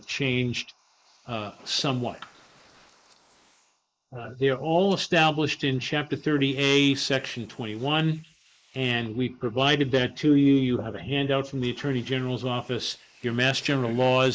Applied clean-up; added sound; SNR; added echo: neural mask model Resemble Enhance denoiser.